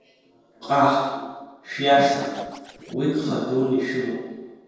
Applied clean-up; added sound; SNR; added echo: neural separator model SepFormer DNS4.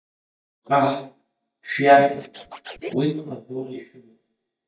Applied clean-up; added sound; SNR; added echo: neural mask model DeepFilterNet 3.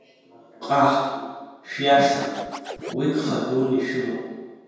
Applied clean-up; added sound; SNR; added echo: none; Scratching (performance technique); 13 dB; reverberation time 1.2 s.